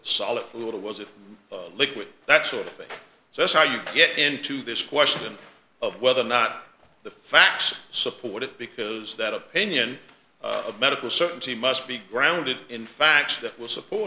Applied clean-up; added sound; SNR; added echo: none; none; none; none.